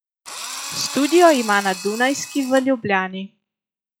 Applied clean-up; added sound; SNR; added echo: classical method log-MMSE.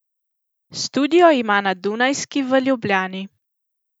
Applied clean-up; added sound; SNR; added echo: none; none; none; none.